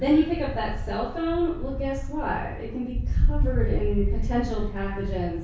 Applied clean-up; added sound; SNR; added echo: none; Wind; -1 dB; reverberation time 0.6 s.